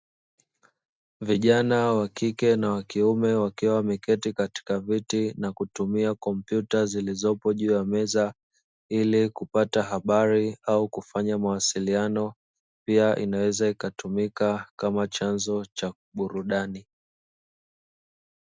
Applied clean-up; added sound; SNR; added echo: none; none; none; none.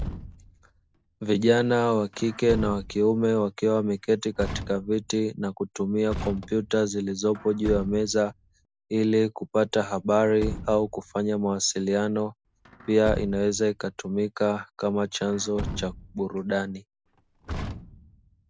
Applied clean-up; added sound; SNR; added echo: none; Truck; 13 dB; none.